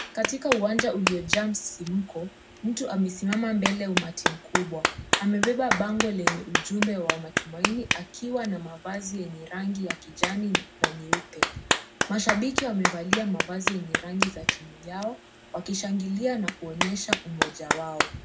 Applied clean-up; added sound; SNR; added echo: none; Clapping; 0 dB; reverberation time 0.4 s.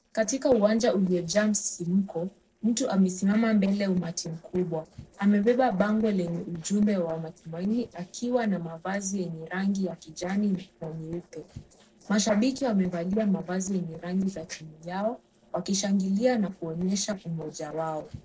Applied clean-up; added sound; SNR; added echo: neural separator model SepFormer DNS4.